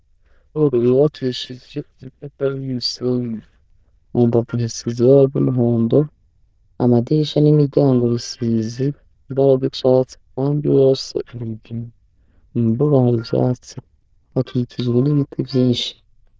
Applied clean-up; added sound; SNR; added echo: neural diffusion model UNIVERSE++.